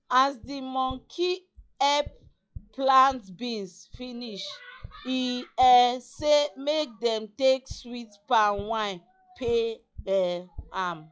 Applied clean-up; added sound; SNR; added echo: classical method log-MMSE.